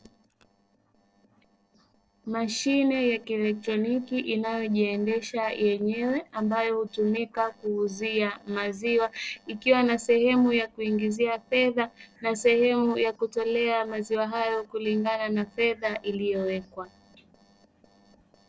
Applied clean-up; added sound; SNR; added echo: neural separator model SepFormer DNS4.